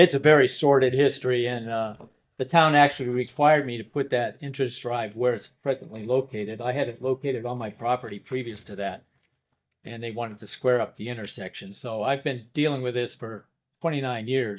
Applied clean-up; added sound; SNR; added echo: neural mask model DeepFilterNet 3.